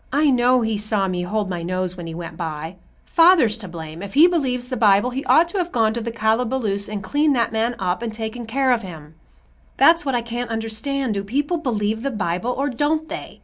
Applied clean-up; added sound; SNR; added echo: none; none; none; none.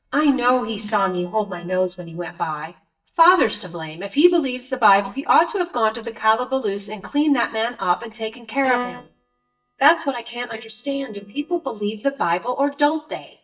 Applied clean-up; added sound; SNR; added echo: neural mask model DeepFilterNet 3.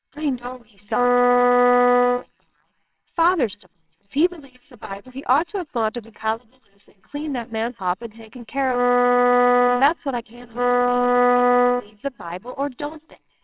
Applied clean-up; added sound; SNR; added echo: neural separator model SepFormer WHAMR!.